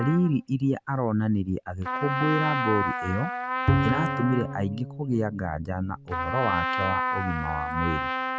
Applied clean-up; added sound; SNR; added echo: none; Bowed string instrument + Trumpet; 2 dB; none.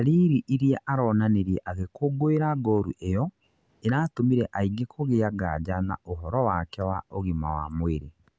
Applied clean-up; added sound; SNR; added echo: none; none; none; none.